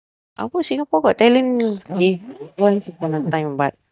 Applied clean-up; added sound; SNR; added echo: neural mask model DeepFilterNet 3.